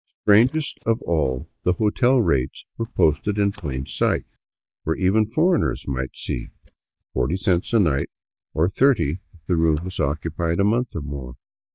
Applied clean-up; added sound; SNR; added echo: neural mask model DeepFilterNet 3.